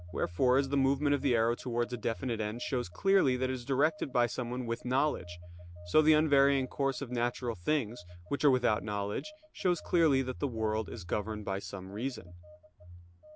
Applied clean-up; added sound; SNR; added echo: none; Telephone; 17 dB; none.